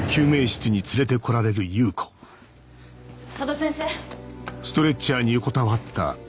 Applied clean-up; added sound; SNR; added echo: none; none; none; none.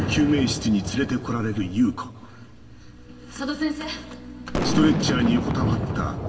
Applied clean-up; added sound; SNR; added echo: none; Boom; 4 dB; reverberation time 3.0 s.